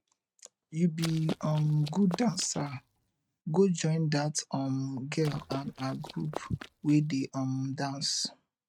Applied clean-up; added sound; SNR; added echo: neural mask model RNNoise.